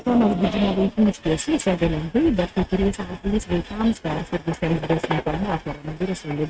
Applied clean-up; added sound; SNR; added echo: neural mask model RNNoise.